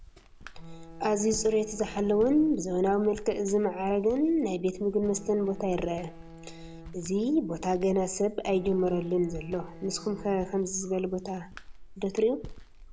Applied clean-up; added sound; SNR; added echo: none; Walk, footsteps + Bowed string instrument; 16 dB; none.